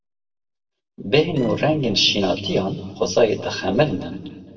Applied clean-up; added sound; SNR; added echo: neural separator model SepFormer DNS4.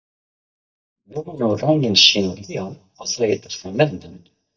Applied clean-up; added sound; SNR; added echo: neural mask model DeepFilterNet 3.